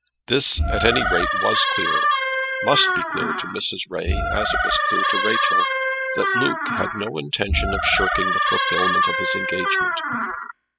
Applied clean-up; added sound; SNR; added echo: classical method spectral subtraction.